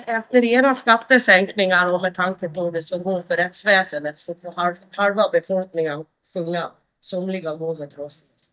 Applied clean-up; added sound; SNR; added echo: neural mask model DeepFilterNet 3.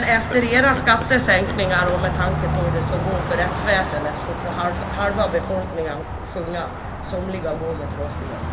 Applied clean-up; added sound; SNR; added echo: none; Car passing by; 3 dB; reverberation time 0.7 s.